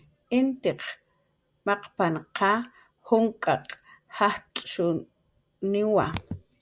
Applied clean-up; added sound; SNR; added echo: none; none; none; none.